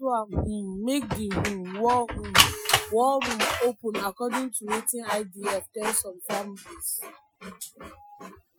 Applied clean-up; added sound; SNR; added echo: classical method Wiener filter.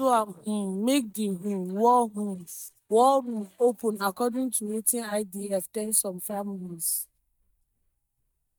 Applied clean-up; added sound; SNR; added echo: neural mask model DeepFilterNet 3.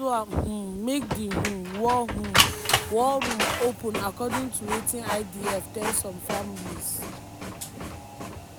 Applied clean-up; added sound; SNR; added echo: none; Printer; 1 dB; none.